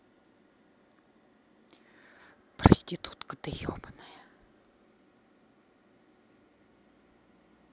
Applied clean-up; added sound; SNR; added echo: none; none; none; none.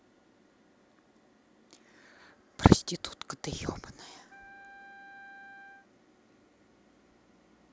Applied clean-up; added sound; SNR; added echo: none; Wind instrument, woodwind instrument; 18 dB; none.